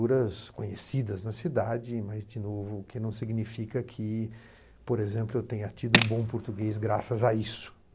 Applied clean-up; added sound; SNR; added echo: none; Tools; -3 dB; none.